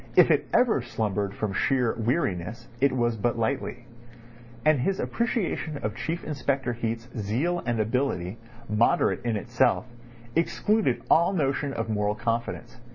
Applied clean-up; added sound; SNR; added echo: none; none; none; none.